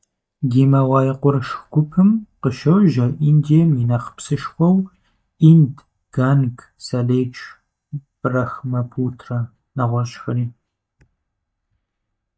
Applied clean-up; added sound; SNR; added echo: neural mask model DeepFilterNet 3.